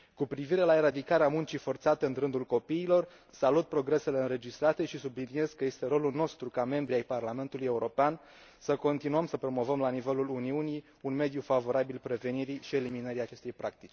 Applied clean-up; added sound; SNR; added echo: none; none; none; none.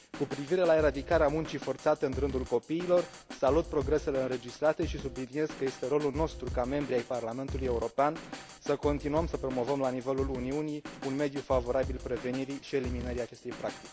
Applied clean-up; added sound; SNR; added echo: none; Drum kit; 10 dB; none.